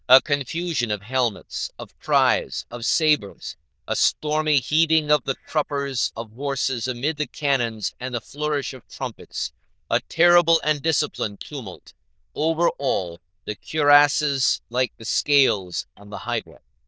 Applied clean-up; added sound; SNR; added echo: neural diffusion model UNIVERSE++.